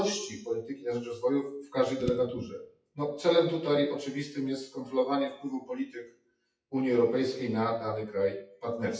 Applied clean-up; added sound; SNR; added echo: classical method WPE with log-MMSE.